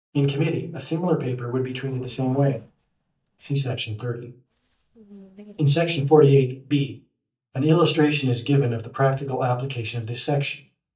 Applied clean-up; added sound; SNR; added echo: neural mask model DeepFilterNet 3.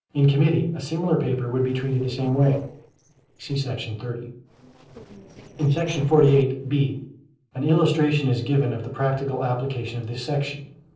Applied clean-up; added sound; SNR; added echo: neural separator model SepFormer DNS4.